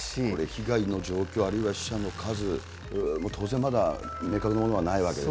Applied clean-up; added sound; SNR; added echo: none; Tools + Wind instrument, woodwind instrument; 18 dB; none.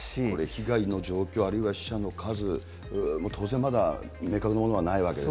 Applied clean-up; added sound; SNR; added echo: none; none; none; none.